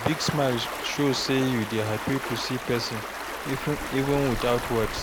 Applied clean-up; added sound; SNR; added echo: none; Stream; 6 dB; none.